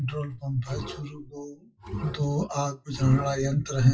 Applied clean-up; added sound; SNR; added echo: classical method WPE with log-MMSE.